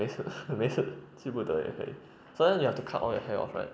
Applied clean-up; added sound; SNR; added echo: none; none; none; none.